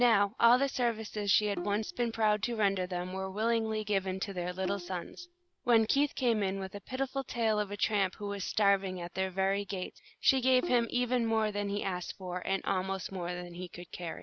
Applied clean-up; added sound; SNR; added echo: none; Bowed string instrument; 15 dB; none.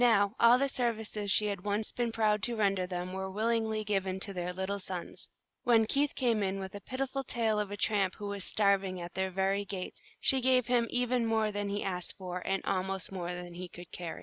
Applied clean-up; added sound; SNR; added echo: none; none; none; none.